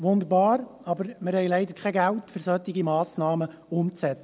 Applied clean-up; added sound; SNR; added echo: none; none; none; none.